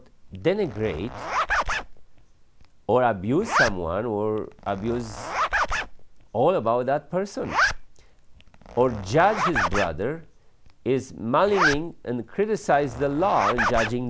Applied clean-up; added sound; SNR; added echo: none; Zipper (clothing); 4 dB; none.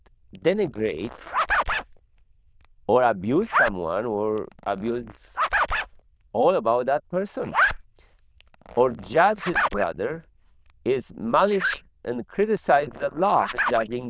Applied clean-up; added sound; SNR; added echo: neural diffusion model UNIVERSE++.